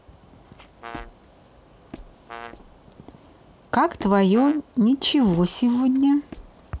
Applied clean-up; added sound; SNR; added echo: none; Brass instrument + Squeak; 19 dB; none.